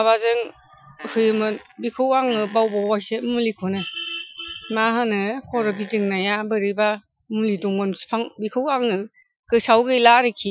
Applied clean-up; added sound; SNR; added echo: classical method Wiener filter.